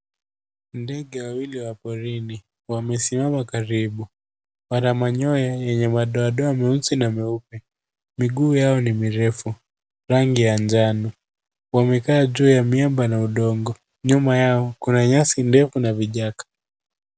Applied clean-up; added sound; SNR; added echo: none; none; none; none.